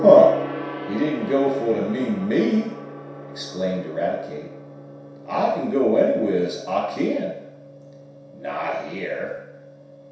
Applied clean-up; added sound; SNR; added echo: none; Gong; 14 dB; reverberation time 0.7 s.